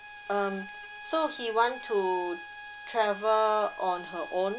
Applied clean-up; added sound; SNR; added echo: none; Bowed string instrument; 13 dB; none.